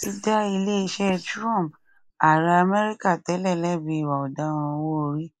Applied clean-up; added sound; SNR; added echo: neural mask model Resemble Enhance denoiser.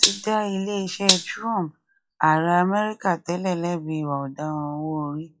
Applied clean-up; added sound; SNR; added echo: classical method log-MMSE.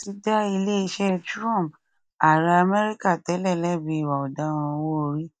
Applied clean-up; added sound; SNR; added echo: neural mask model DeepFilterNet 3.